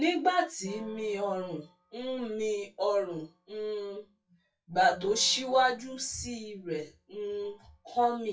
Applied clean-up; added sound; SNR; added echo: classical method WPE with log-MMSE.